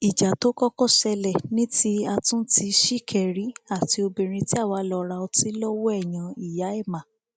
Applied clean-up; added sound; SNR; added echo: none; none; none; none.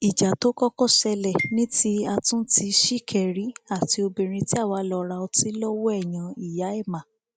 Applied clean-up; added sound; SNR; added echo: none; Marimba, xylophone; 13 dB; none.